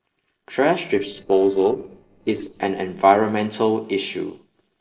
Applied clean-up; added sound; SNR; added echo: neural separator model SepFormer DNS4.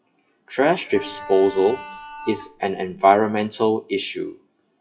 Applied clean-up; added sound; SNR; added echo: classical method WPE with log-MMSE.